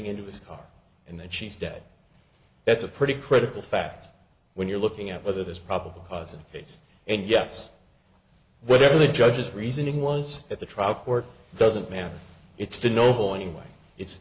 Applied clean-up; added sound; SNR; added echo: none; none; none; none.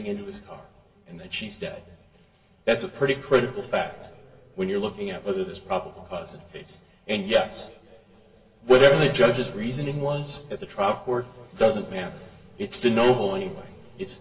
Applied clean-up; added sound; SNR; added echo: none; none; none; reverberation time 2.7 s.